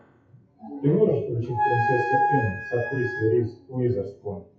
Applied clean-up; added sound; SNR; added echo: classical method WPE with log-MMSE.